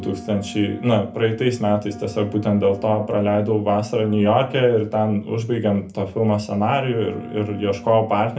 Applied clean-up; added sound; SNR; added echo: none; Wind instrument, woodwind instrument; 18 dB; reverberation time 0.3 s.